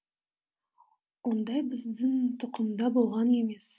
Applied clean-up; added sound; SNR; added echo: none; none; none; none.